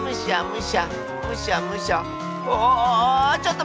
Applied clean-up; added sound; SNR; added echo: none; Wind instrument, woodwind instrument; 14 dB; none.